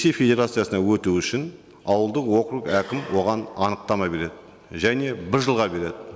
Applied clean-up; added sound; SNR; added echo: none; none; none; none.